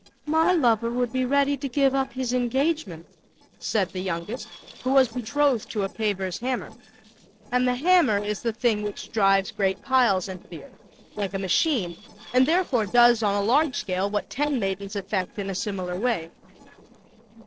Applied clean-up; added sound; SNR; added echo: neural separator model SepFormer DNS4.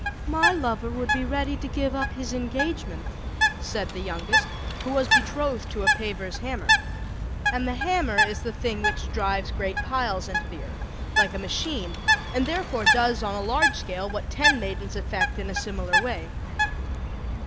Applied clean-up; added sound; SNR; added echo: none; Bird; -3 dB; none.